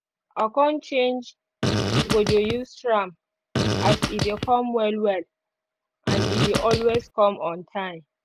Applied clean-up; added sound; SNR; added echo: none; Fart; -1 dB; none.